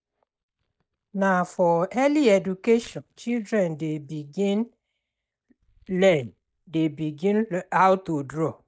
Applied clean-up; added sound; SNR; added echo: neural mask model DeepFilterNet 3.